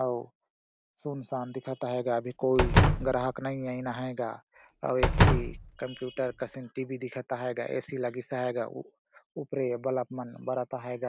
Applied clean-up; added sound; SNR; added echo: none; Slam; -5 dB; none.